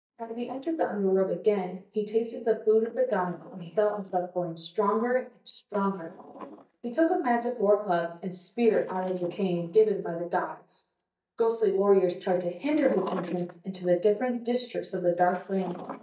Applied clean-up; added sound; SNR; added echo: neural mask model DeepFilterNet 3.